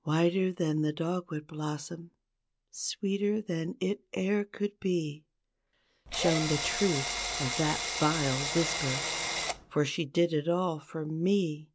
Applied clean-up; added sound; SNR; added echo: none; Drill; 2 dB; none.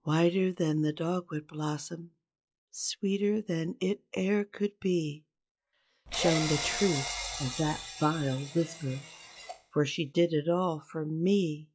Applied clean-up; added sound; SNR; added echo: classical method log-MMSE.